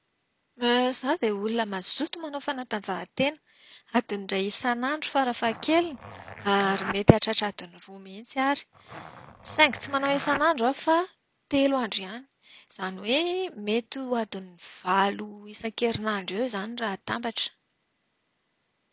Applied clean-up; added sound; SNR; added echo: none; Zipper (clothing); 11 dB; none.